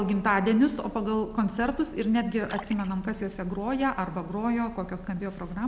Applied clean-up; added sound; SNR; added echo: none; Purr + Fill (with liquid); 17 dB; none.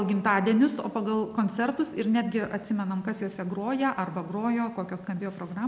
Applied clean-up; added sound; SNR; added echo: none; none; none; none.